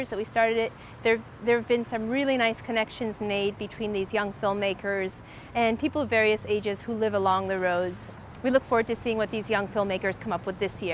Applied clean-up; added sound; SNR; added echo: none; none; none; none.